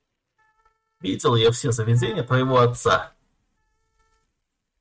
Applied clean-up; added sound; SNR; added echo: neural mask model RNNoise.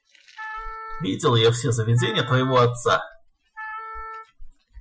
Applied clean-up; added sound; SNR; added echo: classical method Wiener filter.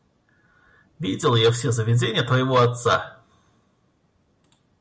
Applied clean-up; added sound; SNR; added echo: none; none; none; none.